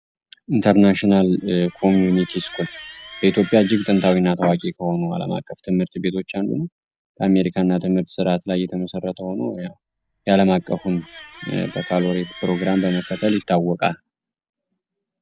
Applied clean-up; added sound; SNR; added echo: none; Screech; 18 dB; none.